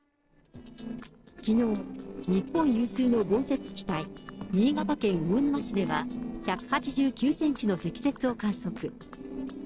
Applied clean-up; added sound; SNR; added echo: neural separator model SepFormer DNS4.